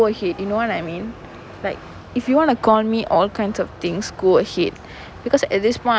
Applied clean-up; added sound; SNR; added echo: none; none; none; none.